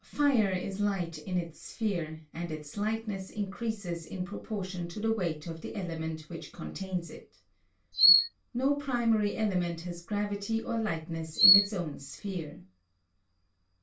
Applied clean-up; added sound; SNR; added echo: none; Chirp, tweet; -4 dB; reverberation time 0.2 s.